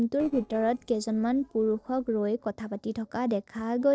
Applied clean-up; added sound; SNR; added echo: neural separator model SepFormer DNS4.